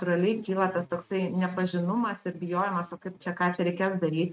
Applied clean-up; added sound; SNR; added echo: neural mask model RNNoise.